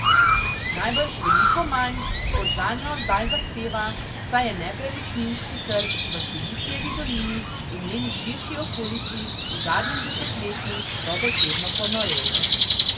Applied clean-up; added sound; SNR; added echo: none; Crow; -4 dB; reverberation time 0.1 s.